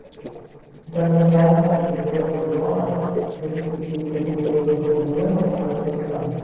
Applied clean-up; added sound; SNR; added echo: neural separator model SepFormer DNS4.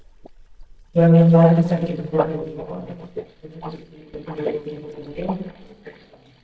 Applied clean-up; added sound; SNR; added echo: neural mask model DeepFilterNet 3.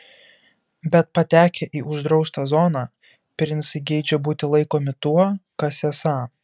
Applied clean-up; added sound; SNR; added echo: none; none; none; none.